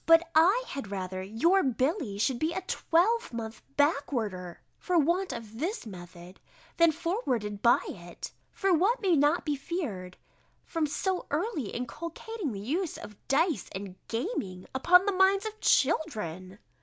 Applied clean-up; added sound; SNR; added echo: none; none; none; none.